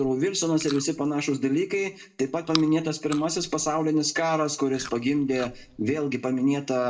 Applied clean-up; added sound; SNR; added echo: none; Chewing, mastication; 17 dB; reverberation time 0.3 s.